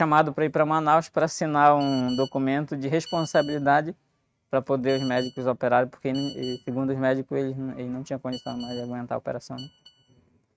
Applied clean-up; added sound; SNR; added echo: neural mask model RNNoise.